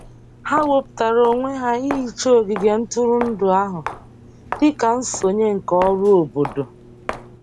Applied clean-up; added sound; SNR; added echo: none; Walk, footsteps; 15 dB; none.